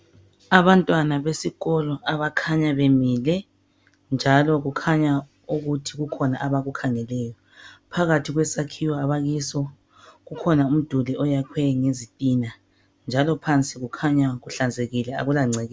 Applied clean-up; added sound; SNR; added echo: none; none; none; none.